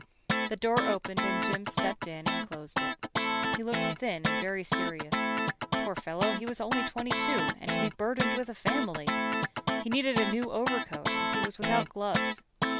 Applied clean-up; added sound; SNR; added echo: none; Guitar; -3 dB; none.